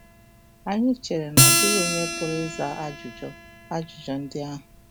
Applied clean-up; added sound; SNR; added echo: none; Acoustic guitar; -4 dB; none.